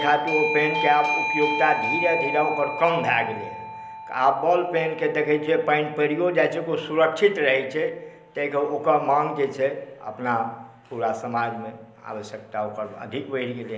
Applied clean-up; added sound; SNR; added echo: none; Doorbell; 9 dB; none.